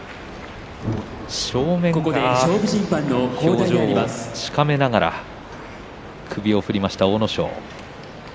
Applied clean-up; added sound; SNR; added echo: none; Thunder; 16 dB; none.